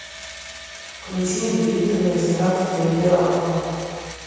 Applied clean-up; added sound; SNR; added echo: none; Engine / Drill; 16 dB; reverberation time 2.2 s.